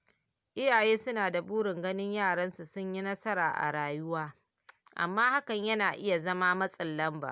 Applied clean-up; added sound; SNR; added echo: none; none; none; none.